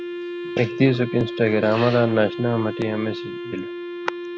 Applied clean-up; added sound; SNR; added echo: none; Wind instrument, woodwind instrument; 8 dB; none.